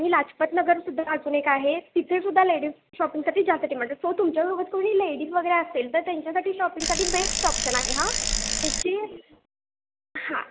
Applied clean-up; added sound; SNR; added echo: none; Bicycle; 1 dB; none.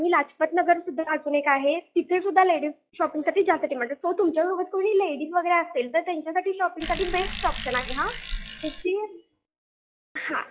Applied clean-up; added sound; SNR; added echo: classical method log-MMSE.